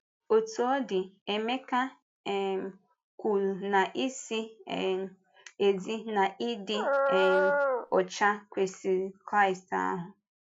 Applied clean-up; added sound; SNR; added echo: none; Dog; -4 dB; none.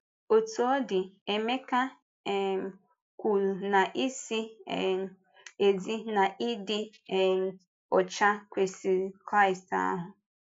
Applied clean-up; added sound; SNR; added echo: neural mask model Resemble Enhance denoiser.